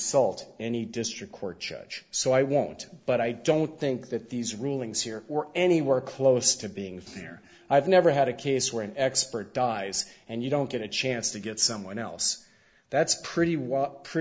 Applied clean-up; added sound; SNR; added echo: none; none; none; none.